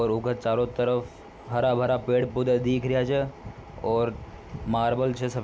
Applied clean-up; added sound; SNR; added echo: none; none; none; none.